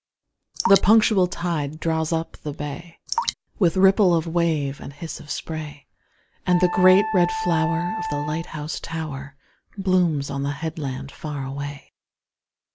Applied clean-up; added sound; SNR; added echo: none; Drip + Wind instrument, woodwind instrument; 8 dB; none.